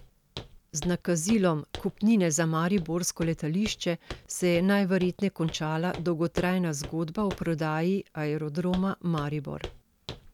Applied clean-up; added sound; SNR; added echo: none; Walk, footsteps; 17 dB; none.